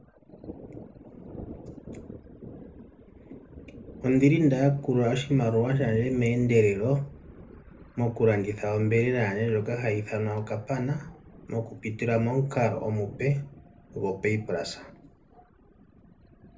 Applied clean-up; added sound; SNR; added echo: none; Thunder; 18 dB; reverberation time 0.3 s.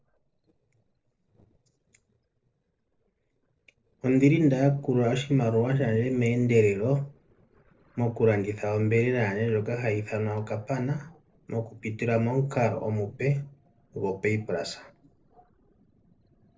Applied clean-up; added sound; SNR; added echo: neural separator model SepFormer DNS4.